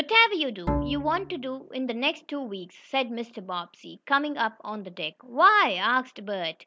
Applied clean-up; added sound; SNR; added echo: none; Bowed string instrument; 6 dB; none.